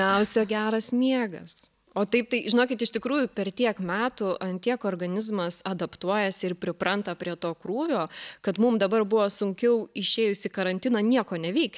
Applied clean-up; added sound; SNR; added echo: none; none; none; none.